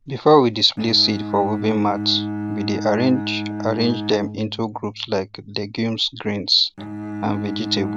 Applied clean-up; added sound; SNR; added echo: none; Bowed string instrument; 8 dB; none.